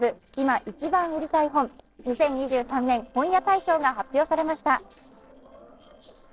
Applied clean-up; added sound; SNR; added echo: neural separator model SepFormer DNS4.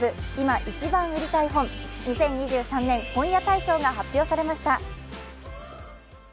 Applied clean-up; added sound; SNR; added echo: none; none; none; none.